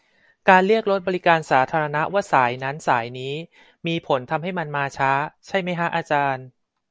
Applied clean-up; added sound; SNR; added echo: none; none; none; none.